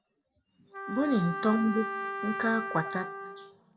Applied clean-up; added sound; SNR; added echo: none; Trumpet; 6 dB; reverberation time 0.8 s.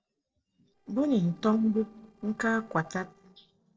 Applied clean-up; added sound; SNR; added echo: neural separator model SepFormer DNS4.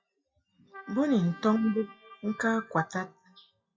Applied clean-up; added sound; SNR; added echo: classical method WPE with log-MMSE.